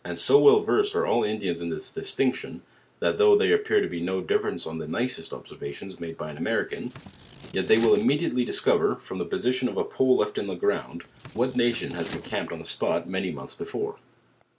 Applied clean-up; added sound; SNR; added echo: none; Scissors; 16 dB; none.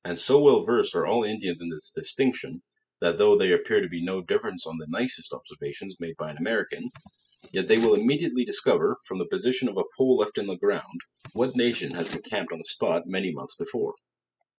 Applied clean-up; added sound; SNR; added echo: classical method spectral subtraction.